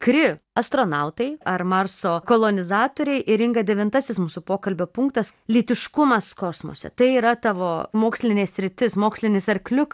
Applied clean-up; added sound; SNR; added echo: none; none; none; none.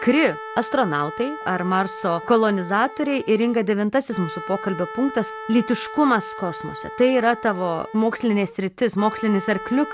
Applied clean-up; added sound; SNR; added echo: none; Wind instrument, woodwind instrument; 13 dB; none.